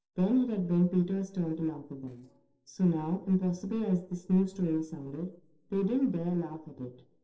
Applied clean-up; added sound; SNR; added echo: neural separator model SepFormer DNS4.